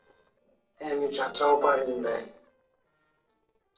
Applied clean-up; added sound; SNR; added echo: neural separator model SepFormer DNS4.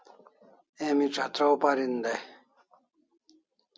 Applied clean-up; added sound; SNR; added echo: none; none; none; none.